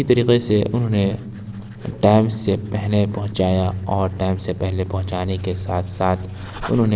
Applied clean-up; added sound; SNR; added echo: none; Writing; 18 dB; none.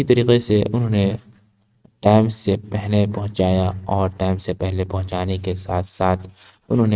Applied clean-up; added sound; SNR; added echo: neural mask model RNNoise.